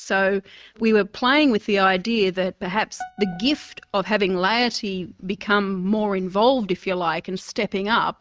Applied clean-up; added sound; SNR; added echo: neural mask model RNNoise.